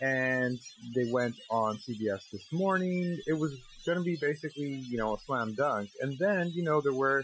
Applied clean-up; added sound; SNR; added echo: classical method Wiener filter.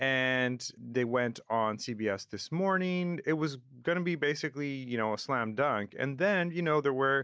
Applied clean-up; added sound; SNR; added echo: none; none; none; none.